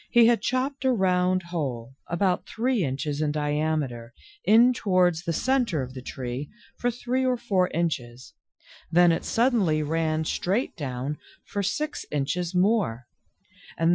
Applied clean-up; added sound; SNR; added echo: classical method Wiener filter.